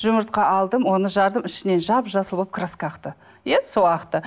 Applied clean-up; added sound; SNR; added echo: none; none; none; none.